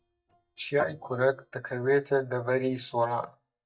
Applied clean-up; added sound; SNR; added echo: neural mask model DeepFilterNet 3.